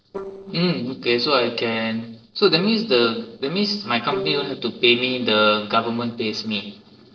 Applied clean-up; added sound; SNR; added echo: neural separator model SepFormer DNS4.